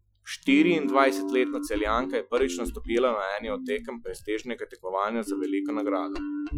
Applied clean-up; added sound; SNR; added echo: classical method Wiener filter.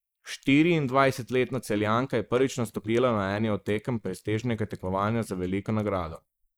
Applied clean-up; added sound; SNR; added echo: neural mask model Resemble Enhance denoiser.